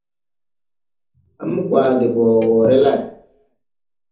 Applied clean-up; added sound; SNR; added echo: none; Cowbell; 19 dB; reverberation time 0.6 s.